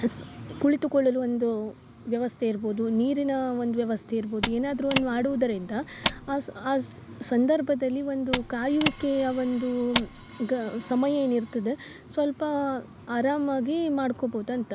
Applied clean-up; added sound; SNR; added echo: none; Mechanisms; 1 dB; none.